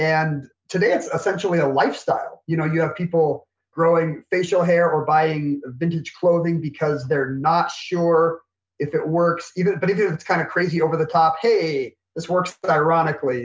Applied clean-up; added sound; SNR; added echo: none; none; none; none.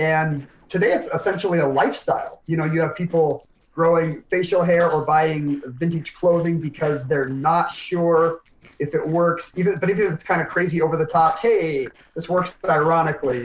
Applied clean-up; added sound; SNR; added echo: neural separator model SepFormer DNS4.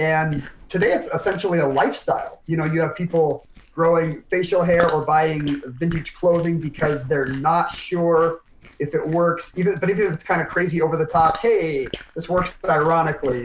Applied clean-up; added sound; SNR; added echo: neural mask model Resemble Enhance denoiser.